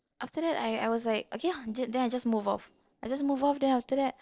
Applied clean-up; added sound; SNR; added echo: neural separator model SepFormer DNS4.